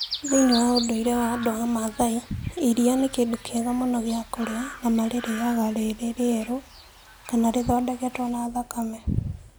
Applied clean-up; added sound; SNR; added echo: none; Chirp, tweet; 14 dB; none.